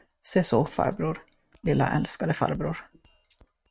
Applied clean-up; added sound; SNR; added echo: neural mask model RNNoise.